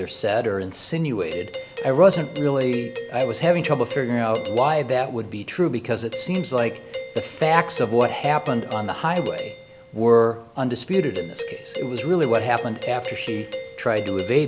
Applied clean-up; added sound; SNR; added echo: none; Doorbell; 10 dB; none.